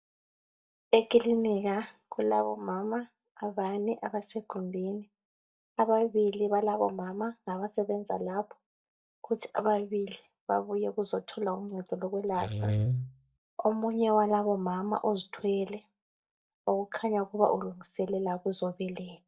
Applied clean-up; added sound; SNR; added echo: neural mask model DeepFilterNet 3.